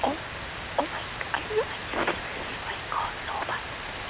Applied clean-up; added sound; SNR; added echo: none; Rain; 3 dB; none.